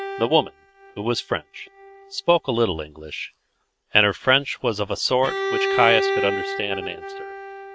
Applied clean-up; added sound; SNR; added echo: neural mask model RNNoise.